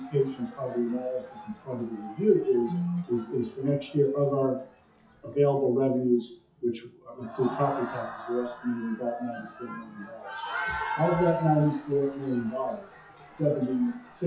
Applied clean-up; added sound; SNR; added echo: classical method WPE with log-MMSE.